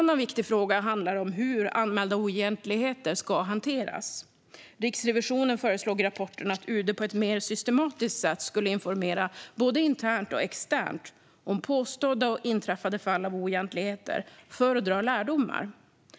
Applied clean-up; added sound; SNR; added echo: none; none; none; none.